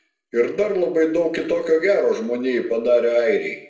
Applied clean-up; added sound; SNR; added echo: none; none; none; reverberation time 0.6 s.